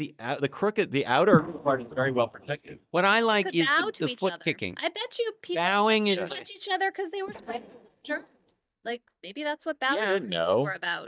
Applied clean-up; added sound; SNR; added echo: neural mask model DeepFilterNet 3.